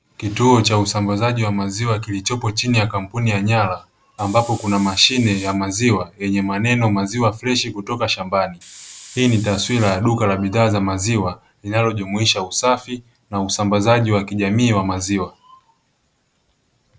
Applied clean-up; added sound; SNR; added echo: none; Hiss; 19 dB; none.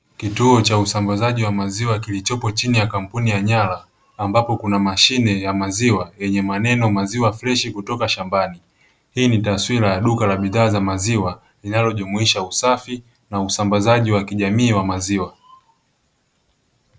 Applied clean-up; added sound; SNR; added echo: none; none; none; none.